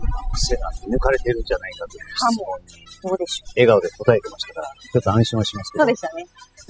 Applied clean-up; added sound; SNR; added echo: classical method spectral subtraction.